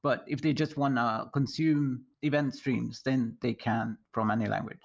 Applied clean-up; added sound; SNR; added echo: none; none; none; none.